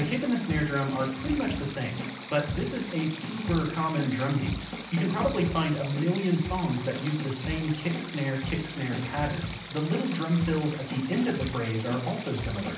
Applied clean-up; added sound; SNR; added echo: none; Stream; 13 dB; reverberation time 0.6 s.